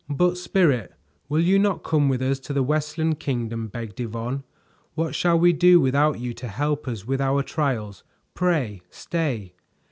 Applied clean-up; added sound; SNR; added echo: none; none; none; none.